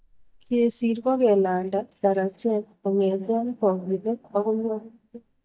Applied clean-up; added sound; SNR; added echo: neural mask model DeepFilterNet 3.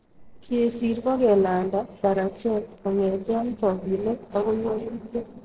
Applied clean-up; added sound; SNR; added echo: neural separator model SepFormer DNS4.